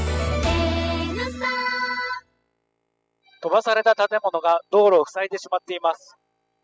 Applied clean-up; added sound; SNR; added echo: classical method spectral subtraction.